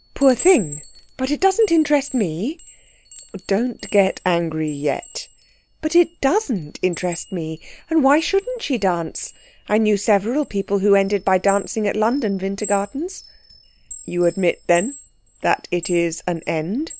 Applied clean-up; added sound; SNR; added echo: none; Chime; 18 dB; none.